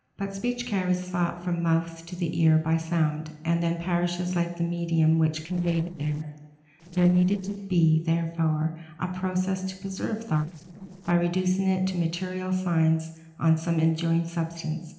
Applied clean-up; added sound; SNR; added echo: neural separator model SepFormer DNS4.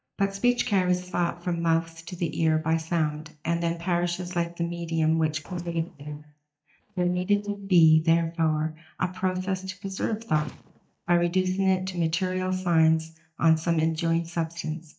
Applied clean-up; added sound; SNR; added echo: neural mask model DeepFilterNet 3.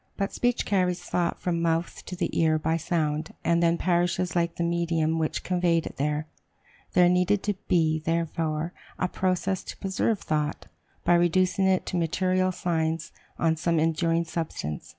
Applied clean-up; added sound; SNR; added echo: none; none; none; none.